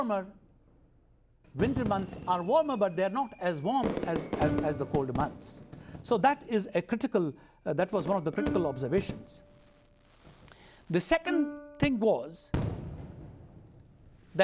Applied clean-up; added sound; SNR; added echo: none; Fireworks + Plucked string instrument; 8 dB; none.